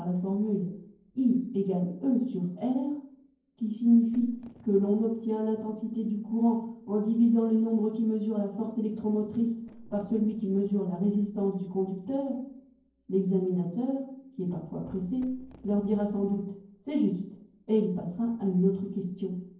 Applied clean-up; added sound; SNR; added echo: neural separator model SepFormer DNS4.